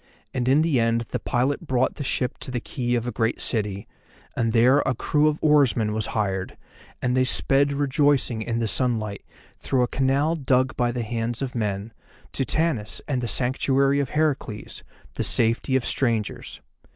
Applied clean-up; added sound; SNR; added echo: none; none; none; none.